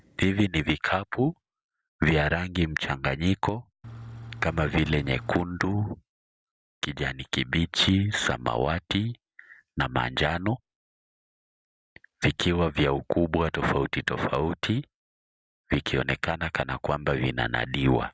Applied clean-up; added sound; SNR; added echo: none; Engine / Truck; 13 dB; none.